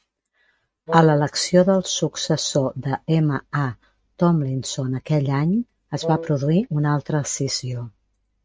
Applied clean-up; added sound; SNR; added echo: neural mask model RNNoise.